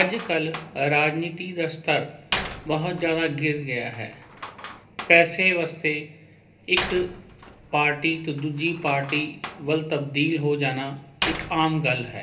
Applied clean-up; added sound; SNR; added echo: none; Slam; 11 dB; reverberation time 0.3 s.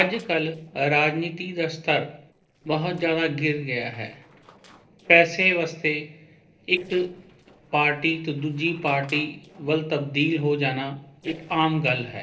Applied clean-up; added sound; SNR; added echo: neural separator model SepFormer DNS4.